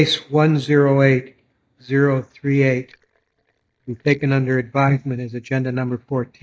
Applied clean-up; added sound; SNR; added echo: neural mask model DeepFilterNet 3.